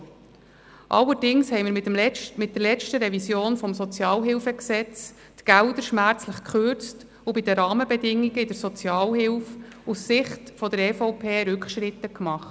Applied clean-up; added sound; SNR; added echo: none; none; none; none.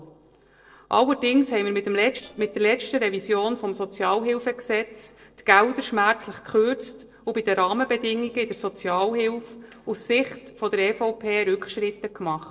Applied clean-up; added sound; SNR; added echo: neural separator model SepFormer DNS4.